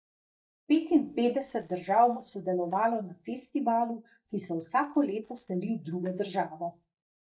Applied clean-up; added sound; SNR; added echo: neural mask model DeepFilterNet 3.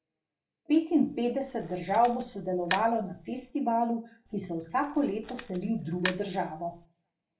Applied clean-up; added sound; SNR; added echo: none; Camera; 13 dB; reverberation time 0.3 s.